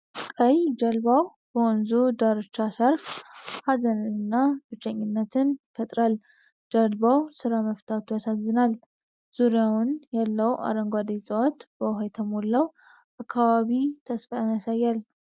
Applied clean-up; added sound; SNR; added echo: none; none; none; none.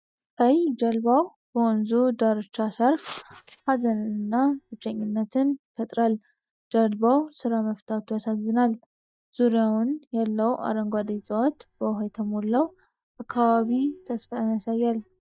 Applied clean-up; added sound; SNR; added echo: neural mask model DeepFilterNet 3.